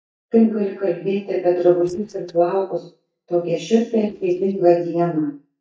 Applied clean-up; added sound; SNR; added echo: neural mask model DeepFilterNet 3.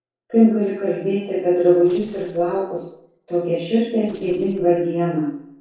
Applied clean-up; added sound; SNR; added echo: neural separator model SepFormer DNS4.